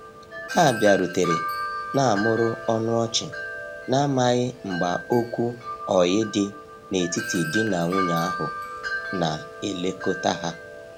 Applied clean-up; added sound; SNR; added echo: none; Wind chime; 8 dB; none.